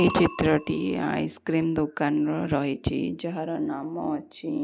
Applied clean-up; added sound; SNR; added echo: none; Bicycle bell; 10 dB; none.